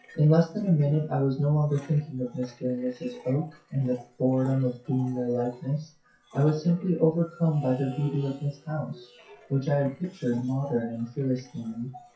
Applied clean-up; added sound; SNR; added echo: classical method WPE with log-MMSE.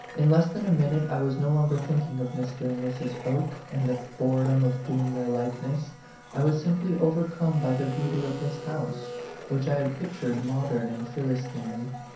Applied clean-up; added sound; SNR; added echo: none; Domestic sounds, home sounds; 15 dB; reverberation time 0.6 s.